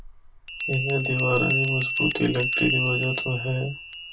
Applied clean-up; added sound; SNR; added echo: none; Bell; -4 dB; reverberation time 0.2 s.